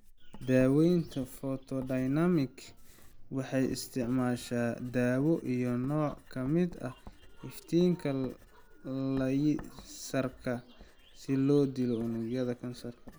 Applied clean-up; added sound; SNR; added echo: none; Writing; 19 dB; none.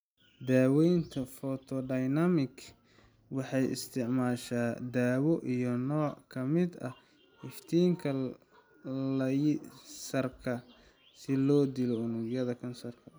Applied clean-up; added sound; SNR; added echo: none; none; none; none.